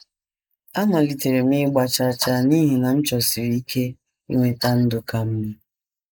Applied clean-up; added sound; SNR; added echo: neural mask model Resemble Enhance denoiser.